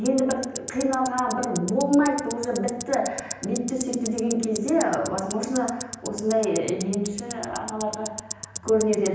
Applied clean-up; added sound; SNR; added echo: none; Tick-tock; 11 dB; reverberation time 0.9 s.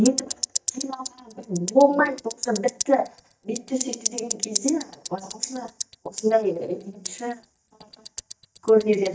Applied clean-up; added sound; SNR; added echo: neural mask model DeepFilterNet 3.